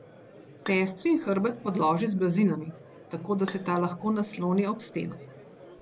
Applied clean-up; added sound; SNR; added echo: none; Bowed string instrument + Crowd; 19 dB; none.